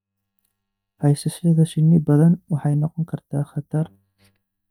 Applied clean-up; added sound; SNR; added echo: neural mask model DeepFilterNet 3.